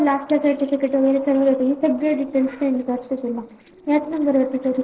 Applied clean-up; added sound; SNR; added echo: neural separator model SepFormer DNS4.